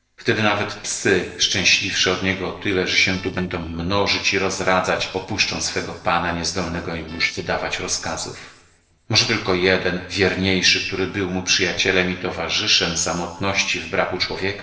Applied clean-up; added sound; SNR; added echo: neural separator model SepFormer DNS4.